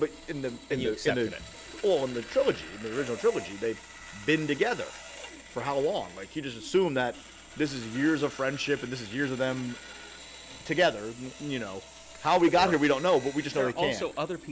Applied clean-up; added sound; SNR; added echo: none; Sawing; 17 dB; none.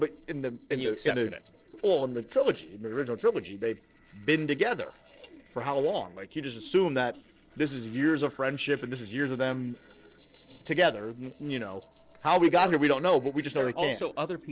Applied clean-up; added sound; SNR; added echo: neural separator model SepFormer DNS4.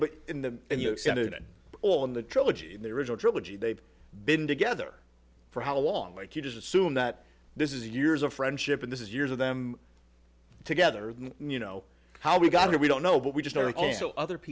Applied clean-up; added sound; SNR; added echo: none; none; none; none.